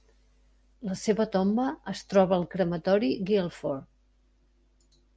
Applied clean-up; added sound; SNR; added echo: none; none; none; none.